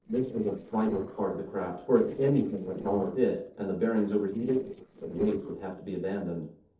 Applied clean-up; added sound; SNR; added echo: neural separator model SepFormer DNS4.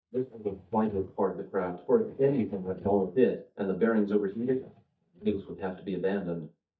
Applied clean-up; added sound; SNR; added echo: neural mask model DeepFilterNet 3.